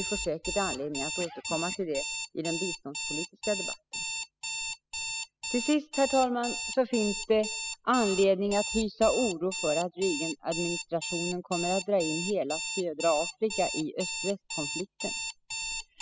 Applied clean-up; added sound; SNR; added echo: classical method spectral subtraction.